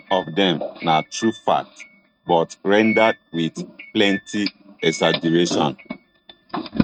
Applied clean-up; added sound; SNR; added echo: neural mask model RNNoise.